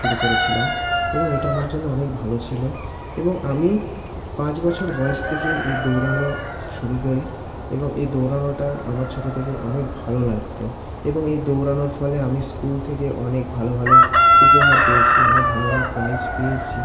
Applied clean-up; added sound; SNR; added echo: none; Chicken, rooster; -2 dB; reverberation time 1.8 s.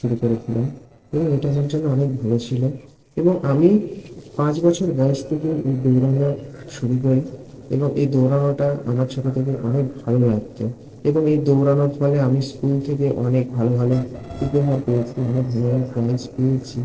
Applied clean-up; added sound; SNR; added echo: neural separator model SepFormer DNS4.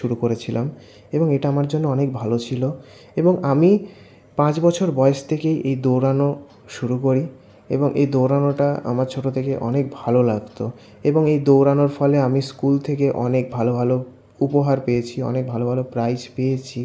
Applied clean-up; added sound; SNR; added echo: none; none; none; none.